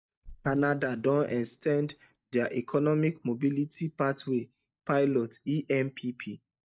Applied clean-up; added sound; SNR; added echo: neural mask model DeepFilterNet 3.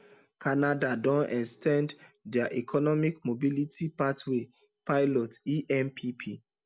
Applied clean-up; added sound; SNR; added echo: none; none; none; none.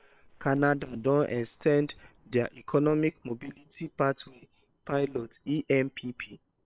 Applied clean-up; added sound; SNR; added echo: neural separator model SepFormer WHAM!.